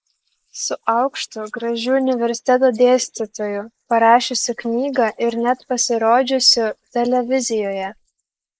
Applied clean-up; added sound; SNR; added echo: neural mask model Resemble Enhance denoiser.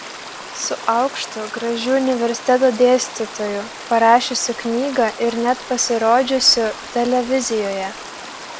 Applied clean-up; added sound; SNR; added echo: none; Stream; 14 dB; none.